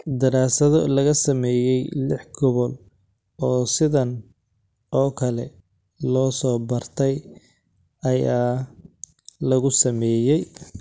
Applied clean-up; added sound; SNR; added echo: none; none; none; none.